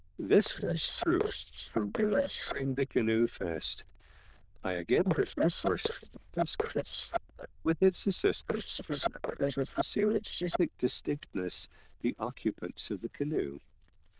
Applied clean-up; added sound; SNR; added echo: neural diffusion model UNIVERSE++.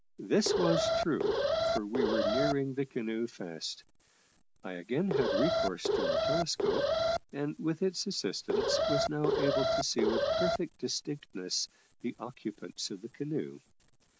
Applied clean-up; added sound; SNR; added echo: none; Alarm; -5 dB; none.